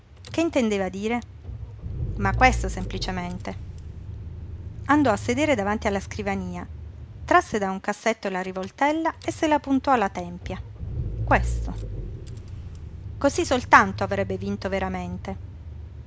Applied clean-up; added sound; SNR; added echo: none; Engine / Car; 8 dB; none.